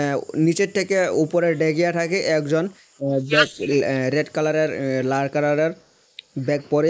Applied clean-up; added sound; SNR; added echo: neural mask model Resemble Enhance denoiser.